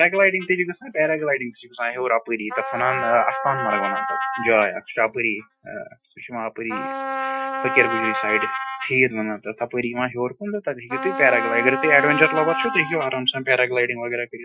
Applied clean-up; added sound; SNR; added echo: classical method Wiener filter.